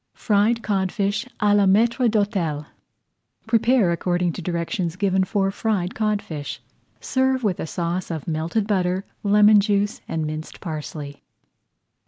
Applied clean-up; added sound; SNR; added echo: none; none; none; none.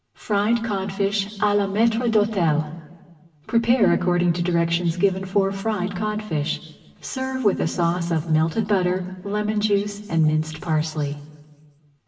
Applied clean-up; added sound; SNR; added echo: none; none; none; reverberation time 1.4 s.